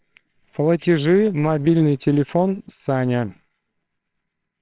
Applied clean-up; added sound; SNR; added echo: neural separator model SepFormer WHAMR!.